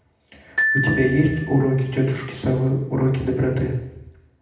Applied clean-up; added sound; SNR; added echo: none; Glockenspiel; 7 dB; reverberation time 0.8 s.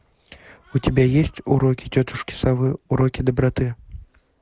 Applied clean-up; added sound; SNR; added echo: none; none; none; none.